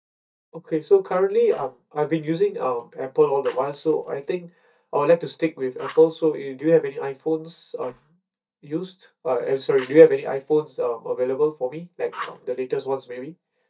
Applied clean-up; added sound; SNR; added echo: neural mask model DeepFilterNet 3.